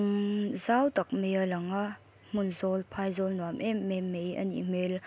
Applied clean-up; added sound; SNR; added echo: none; none; none; none.